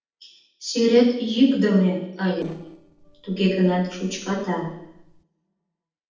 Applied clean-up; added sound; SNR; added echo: neural separator model SepFormer DNS4.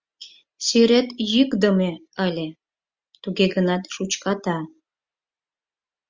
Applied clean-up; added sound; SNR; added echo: none; none; none; none.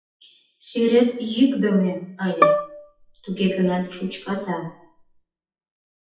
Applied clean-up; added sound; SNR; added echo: classical method WPE with log-MMSE.